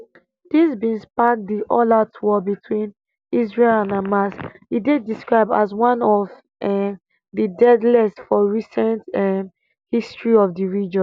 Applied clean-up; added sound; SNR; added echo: none; none; none; none.